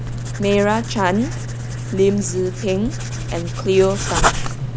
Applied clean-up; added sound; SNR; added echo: none; Writing; 3 dB; none.